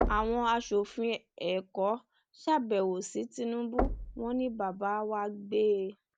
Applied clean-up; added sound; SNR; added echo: none; Knock; 7 dB; none.